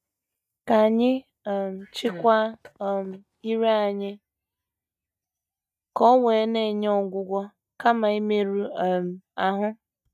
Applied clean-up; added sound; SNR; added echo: neural mask model DeepFilterNet 3.